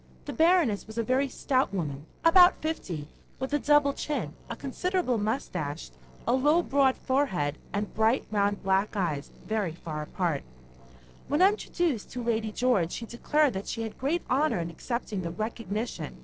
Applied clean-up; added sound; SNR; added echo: neural separator model SepFormer DNS4.